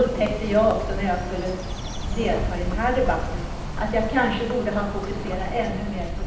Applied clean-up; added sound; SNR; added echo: none; Bird; 4 dB; reverberation time 0.9 s.